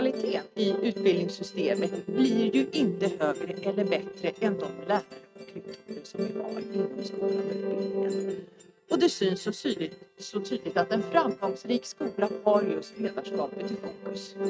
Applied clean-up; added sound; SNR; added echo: neural mask model RNNoise.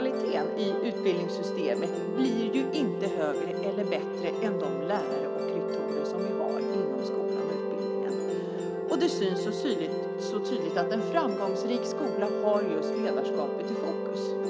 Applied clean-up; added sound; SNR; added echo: none; Musical instrument + Wind instrument, woodwind instrument; -3 dB; none.